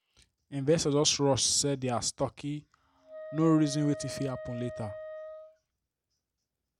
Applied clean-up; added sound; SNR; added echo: none; Wind instrument, woodwind instrument; 12 dB; none.